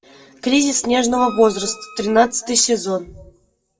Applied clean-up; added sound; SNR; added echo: classical method WPE with log-MMSE.